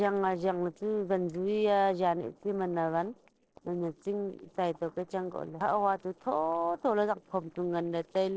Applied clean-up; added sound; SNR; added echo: neural separator model SepFormer DNS4.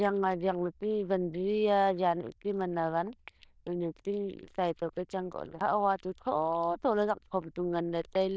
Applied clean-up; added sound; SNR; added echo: neural diffusion model UNIVERSE++.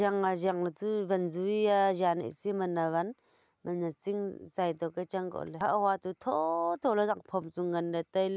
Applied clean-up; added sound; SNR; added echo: none; none; none; none.